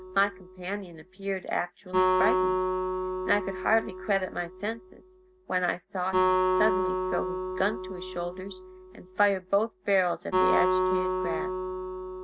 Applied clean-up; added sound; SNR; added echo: none; Acoustic guitar; -1 dB; none.